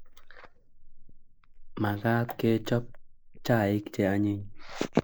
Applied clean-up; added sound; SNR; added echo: neural mask model Resemble Enhance denoiser.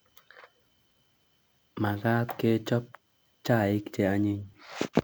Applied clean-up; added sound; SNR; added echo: none; none; none; none.